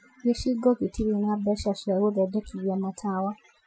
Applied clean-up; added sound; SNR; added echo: classical method Wiener filter.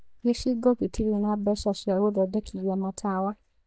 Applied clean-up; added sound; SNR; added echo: neural mask model DeepFilterNet 3.